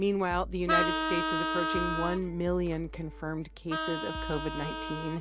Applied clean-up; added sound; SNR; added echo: none; Vehicle horn, car horn, honking; 2 dB; none.